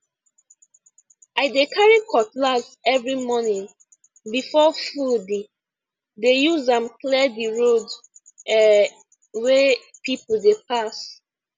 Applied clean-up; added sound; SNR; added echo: none; none; none; none.